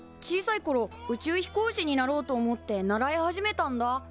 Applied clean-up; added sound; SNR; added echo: none; none; none; none.